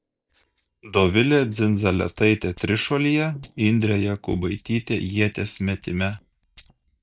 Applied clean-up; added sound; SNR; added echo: neural mask model DeepFilterNet 3.